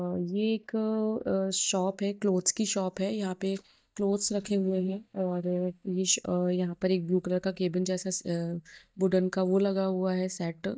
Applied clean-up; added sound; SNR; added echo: neural mask model DeepFilterNet 3.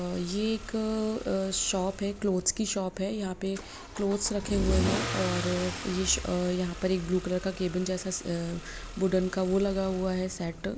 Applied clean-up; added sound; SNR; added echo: none; Engine starting / Accelerating, revving, vroom / Car; 8 dB; none.